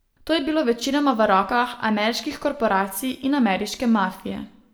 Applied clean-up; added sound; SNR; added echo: none; none; none; reverberation time 0.6 s.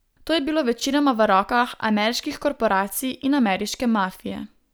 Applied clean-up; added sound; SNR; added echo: none; none; none; none.